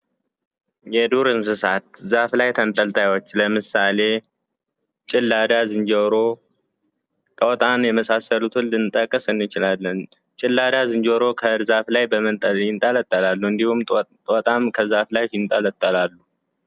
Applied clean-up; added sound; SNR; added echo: none; none; none; none.